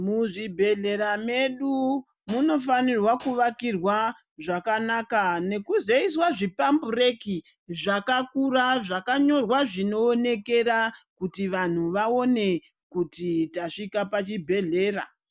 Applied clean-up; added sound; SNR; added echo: none; Hi-hat; 18 dB; none.